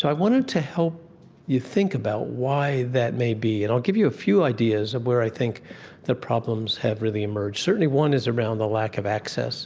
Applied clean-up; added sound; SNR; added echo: none; none; none; none.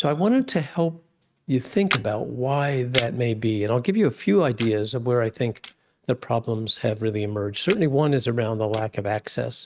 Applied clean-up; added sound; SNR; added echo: neural mask model RNNoise.